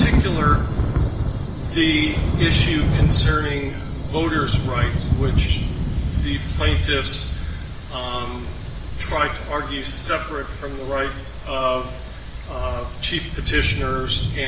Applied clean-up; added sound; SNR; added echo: none; Thunder / Rain; -2 dB; reverberation time 1.1 s.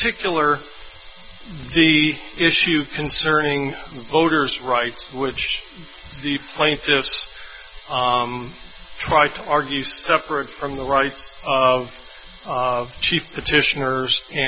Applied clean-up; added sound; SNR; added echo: none; none; none; none.